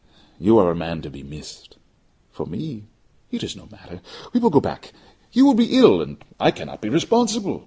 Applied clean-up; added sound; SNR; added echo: none; none; none; none.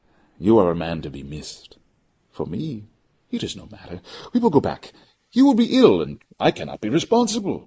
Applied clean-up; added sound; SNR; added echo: neural mask model Resemble Enhance denoiser.